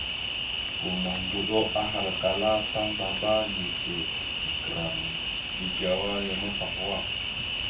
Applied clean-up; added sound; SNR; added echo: none; Cricket; -1 dB; reverberation time 0.2 s.